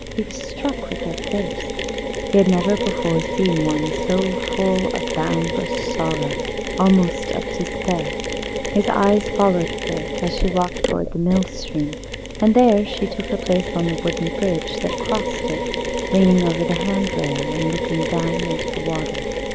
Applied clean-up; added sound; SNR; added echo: none; Mechanisms; 3 dB; none.